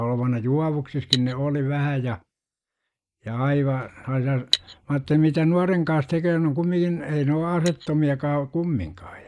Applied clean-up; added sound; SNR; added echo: neural mask model Resemble Enhance denoiser.